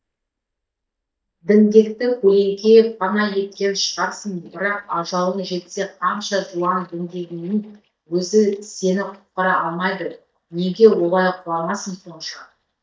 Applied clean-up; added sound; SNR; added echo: neural mask model DeepFilterNet 3.